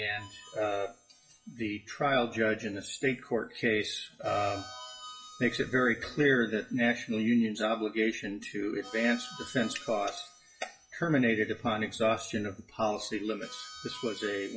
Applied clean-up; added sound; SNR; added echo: classical method WPE with log-MMSE.